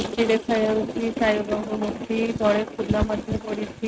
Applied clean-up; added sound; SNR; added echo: neural mask model RNNoise.